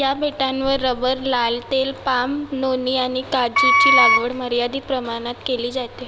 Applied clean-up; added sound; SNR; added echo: none; Wind instrument, woodwind instrument; -5 dB; none.